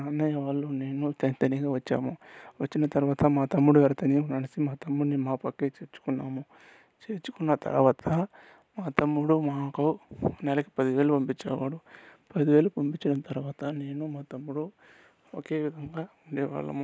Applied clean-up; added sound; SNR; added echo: none; none; none; none.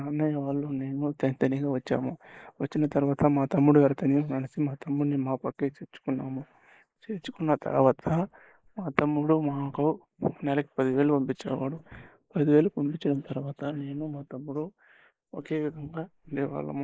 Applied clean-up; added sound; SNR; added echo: neural mask model Resemble Enhance denoiser.